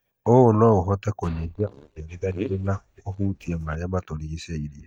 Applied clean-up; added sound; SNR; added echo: neural mask model DeepFilterNet 3.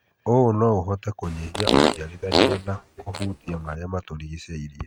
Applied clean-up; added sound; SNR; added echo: neural mask model RNNoise.